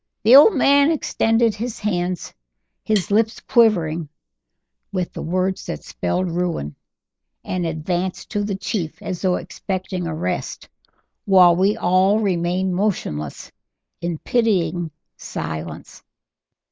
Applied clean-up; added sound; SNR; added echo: neural mask model Resemble Enhance denoiser.